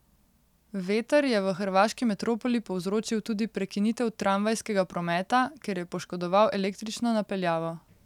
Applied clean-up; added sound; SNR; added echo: none; none; none; none.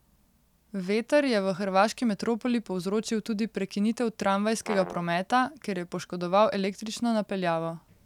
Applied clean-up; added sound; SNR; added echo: none; Brass instrument; 12 dB; none.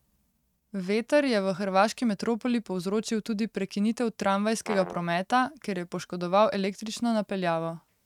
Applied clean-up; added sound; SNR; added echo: neural mask model RNNoise.